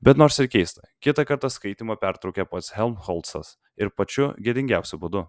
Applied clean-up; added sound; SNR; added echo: none; none; none; none.